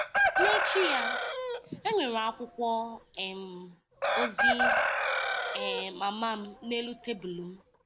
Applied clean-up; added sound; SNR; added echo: none; Chicken, rooster; -3 dB; none.